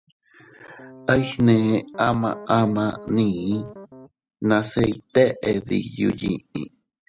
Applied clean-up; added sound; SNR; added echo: none; Piano; 18 dB; none.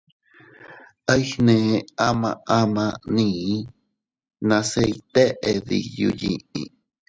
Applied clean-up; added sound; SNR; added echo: none; none; none; none.